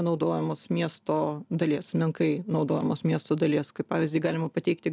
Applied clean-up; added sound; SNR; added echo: none; none; none; none.